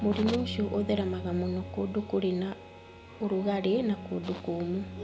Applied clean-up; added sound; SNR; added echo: none; Bowed string instrument; 10 dB; none.